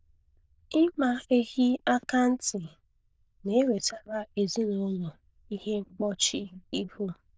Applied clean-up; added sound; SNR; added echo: neural diffusion model UNIVERSE++.